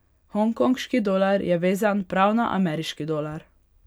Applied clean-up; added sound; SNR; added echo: none; none; none; none.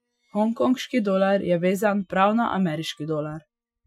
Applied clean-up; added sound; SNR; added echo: classical method Wiener filter.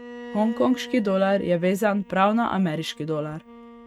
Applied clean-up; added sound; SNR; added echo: neural mask model RNNoise.